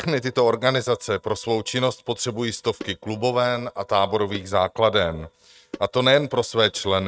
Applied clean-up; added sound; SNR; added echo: neural mask model RNNoise.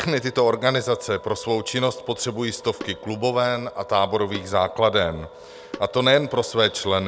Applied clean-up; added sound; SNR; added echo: none; Tabla + Wind instrument, woodwind instrument; 19 dB; none.